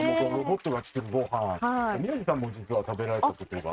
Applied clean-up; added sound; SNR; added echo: neural mask model RNNoise.